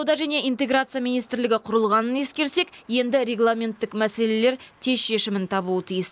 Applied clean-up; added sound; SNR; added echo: none; none; none; none.